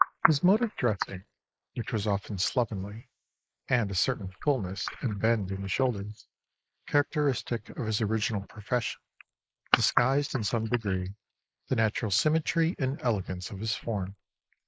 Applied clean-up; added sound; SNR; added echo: neural mask model Resemble Enhance denoiser.